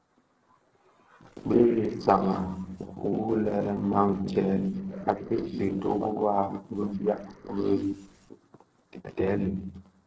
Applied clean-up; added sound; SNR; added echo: neural separator model SepFormer DNS4.